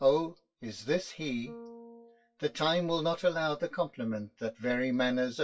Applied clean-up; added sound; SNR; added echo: classical method WPE with log-MMSE.